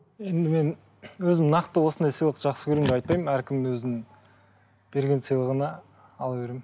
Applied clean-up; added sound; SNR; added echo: none; Car; 12 dB; none.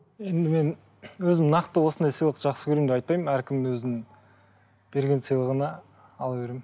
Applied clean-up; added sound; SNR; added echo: none; none; none; none.